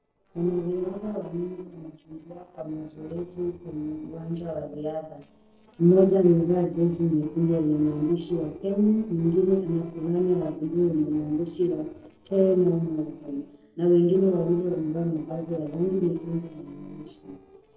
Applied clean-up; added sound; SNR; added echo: neural separator model SepFormer DNS4.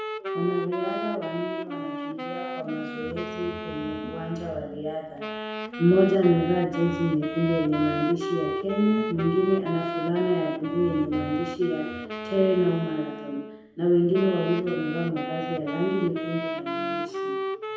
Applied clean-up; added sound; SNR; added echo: none; Wind instrument, woodwind instrument; 6 dB; reverberation time 0.9 s.